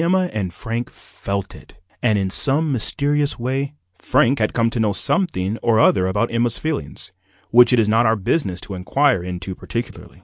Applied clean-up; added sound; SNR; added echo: none; none; none; none.